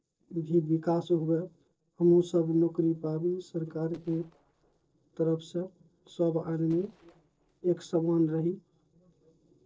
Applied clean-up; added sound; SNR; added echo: neural separator model SepFormer DNS4.